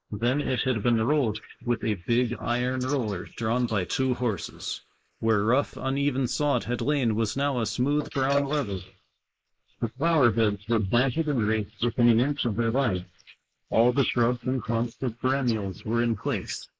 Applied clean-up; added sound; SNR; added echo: neural mask model Resemble Enhance denoiser.